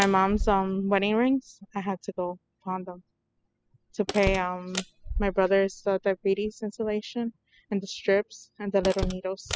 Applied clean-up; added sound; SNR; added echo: classical method spectral subtraction.